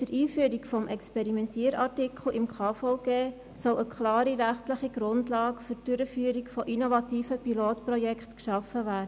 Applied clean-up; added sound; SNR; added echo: none; none; none; none.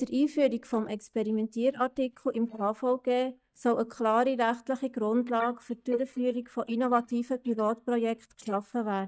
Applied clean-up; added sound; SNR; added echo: neural mask model DeepFilterNet 3.